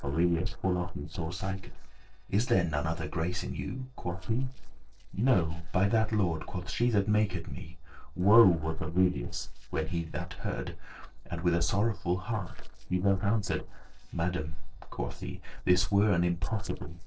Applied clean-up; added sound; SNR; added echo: neural separator model SepFormer DNS4.